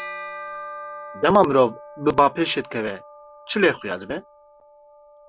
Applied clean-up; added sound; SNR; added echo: none; Bell; 16 dB; none.